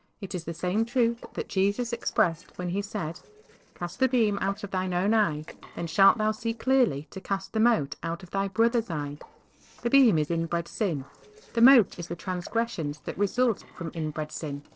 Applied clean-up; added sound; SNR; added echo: neural separator model SepFormer DNS4.